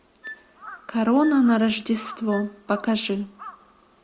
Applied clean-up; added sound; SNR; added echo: none; Crow + Wind instrument, woodwind instrument; 18 dB; none.